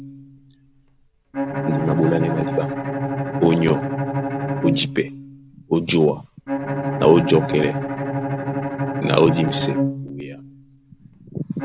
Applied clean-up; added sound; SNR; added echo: none; Bowed string instrument; 3 dB; none.